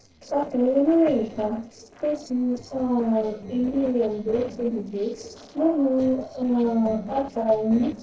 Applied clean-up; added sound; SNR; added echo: neural separator model SepFormer DNS4.